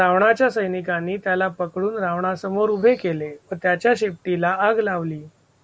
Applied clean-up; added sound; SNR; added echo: none; none; none; none.